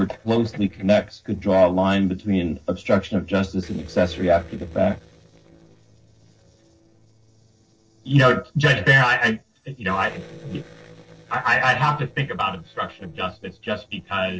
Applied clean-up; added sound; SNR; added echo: neural separator model SepFormer DNS4.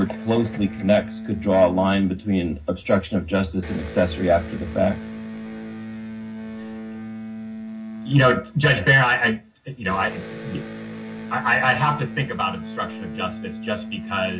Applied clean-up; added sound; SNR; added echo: none; Electric guitar; 12 dB; reverberation time 0.4 s.